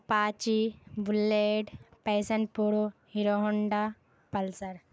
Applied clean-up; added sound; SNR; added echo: none; none; none; none.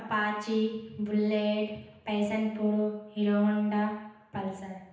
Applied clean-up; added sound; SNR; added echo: none; none; none; reverberation time 0.9 s.